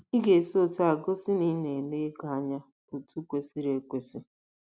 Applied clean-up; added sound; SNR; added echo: none; none; none; none.